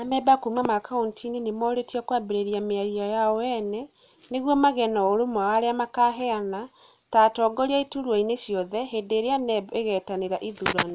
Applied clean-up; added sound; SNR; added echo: none; none; none; none.